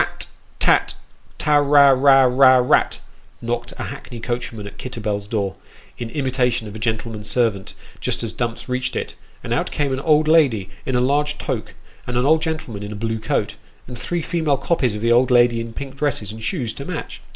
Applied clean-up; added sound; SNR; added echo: none; none; none; none.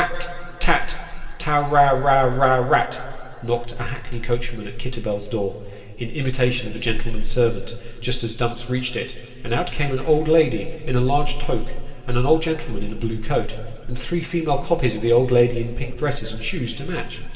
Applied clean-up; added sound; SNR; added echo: none; none; none; reverberation time 2.3 s.